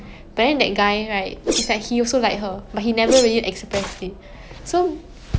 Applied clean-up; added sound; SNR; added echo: none; Whoosh, swoosh, swish; 9 dB; none.